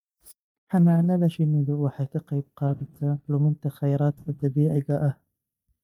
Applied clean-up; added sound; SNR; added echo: neural mask model DeepFilterNet 3.